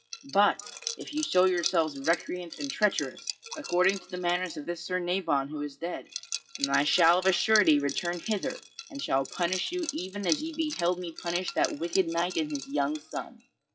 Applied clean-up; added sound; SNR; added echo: classical method WPE with log-MMSE.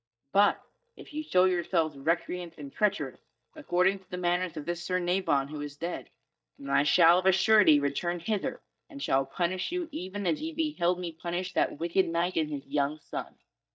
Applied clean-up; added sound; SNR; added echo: neural mask model DeepFilterNet 3.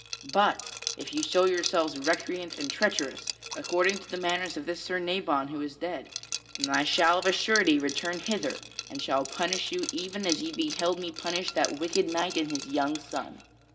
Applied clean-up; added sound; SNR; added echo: none; Liquid; 9 dB; reverberation time 1.5 s.